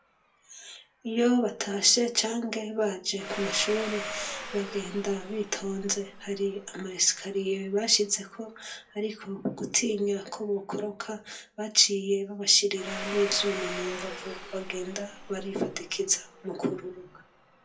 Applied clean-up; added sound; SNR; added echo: none; Domestic sounds, home sounds; 13 dB; reverberation time 0.2 s.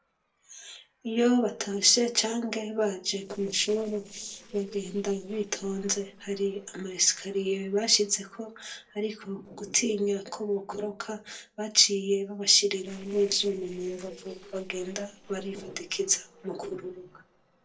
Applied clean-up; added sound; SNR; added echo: neural separator model SepFormer DNS4.